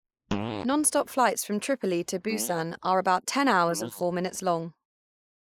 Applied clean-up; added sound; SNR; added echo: neural mask model Resemble Enhance denoiser.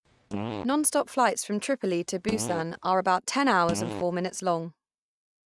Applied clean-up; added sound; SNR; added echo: neural mask model RNNoise.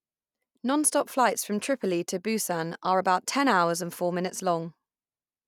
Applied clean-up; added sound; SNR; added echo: none; none; none; none.